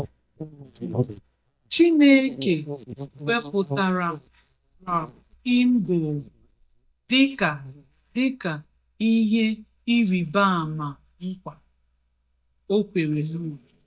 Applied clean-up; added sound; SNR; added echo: neural mask model DeepFilterNet 3.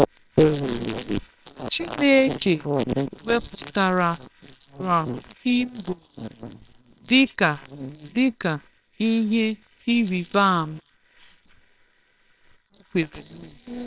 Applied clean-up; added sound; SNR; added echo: neural separator model SepFormer WHAMR!.